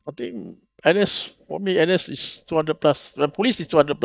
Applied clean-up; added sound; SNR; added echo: neural mask model DeepFilterNet 3.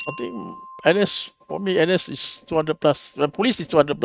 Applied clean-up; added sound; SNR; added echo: neural mask model RNNoise.